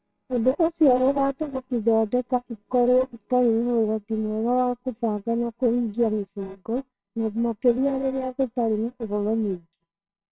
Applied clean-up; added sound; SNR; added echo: neural separator model SepFormer WHAMR!.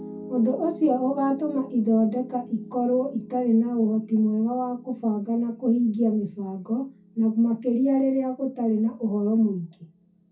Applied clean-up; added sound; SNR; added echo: none; Piano; 19 dB; reverberation time 0.3 s.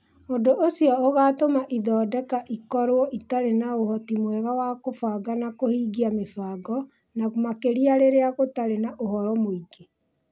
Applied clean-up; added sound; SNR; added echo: none; none; none; none.